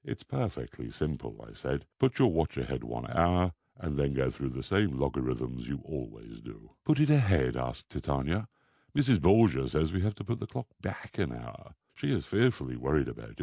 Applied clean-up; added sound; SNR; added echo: none; none; none; none.